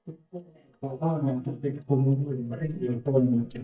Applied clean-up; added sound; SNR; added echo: neural mask model DeepFilterNet 3.